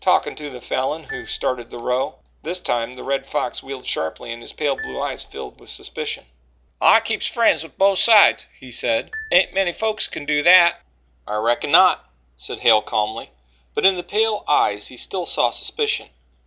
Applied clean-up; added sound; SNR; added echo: none; Marimba, xylophone; 18 dB; none.